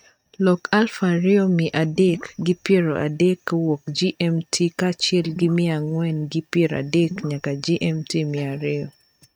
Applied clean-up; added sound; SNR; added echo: neural mask model RNNoise.